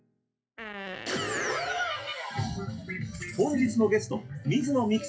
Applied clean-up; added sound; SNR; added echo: classical method WPE with log-MMSE.